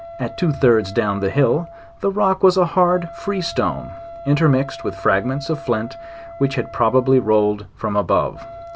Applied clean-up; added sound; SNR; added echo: none; Wind instrument, woodwind instrument; 17 dB; none.